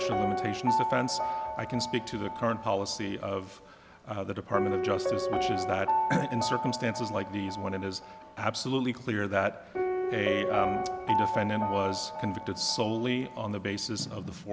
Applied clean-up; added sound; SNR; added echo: none; Piano; 1 dB; none.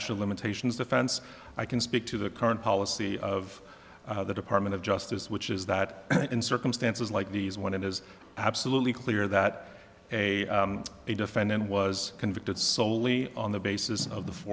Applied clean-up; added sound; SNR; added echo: none; none; none; none.